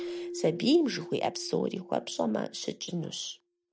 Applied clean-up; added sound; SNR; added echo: none; Keyboard (musical); 12 dB; none.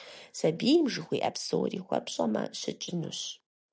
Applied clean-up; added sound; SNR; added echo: none; none; none; none.